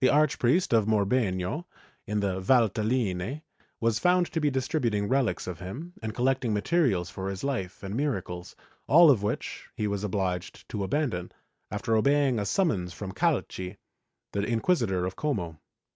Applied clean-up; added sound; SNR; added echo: none; none; none; none.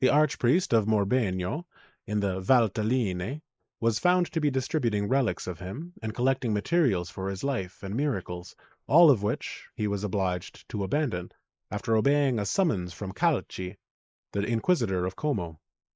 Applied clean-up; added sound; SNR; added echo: neural mask model Resemble Enhance denoiser.